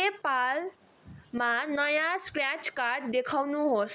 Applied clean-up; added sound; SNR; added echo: none; none; none; none.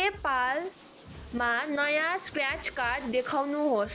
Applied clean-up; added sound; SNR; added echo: none; Aircraft + Drum kit; 19 dB; none.